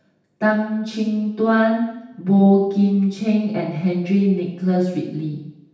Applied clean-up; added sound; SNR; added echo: none; none; none; reverberation time 0.9 s.